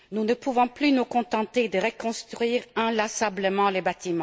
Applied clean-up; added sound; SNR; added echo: none; none; none; none.